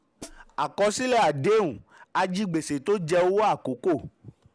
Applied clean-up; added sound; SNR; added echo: none; Hi-hat; 19 dB; none.